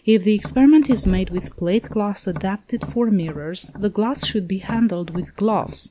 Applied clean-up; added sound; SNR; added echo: none; Knock + Tap; 14 dB; none.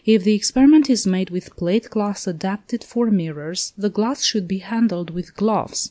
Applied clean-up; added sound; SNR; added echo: none; none; none; none.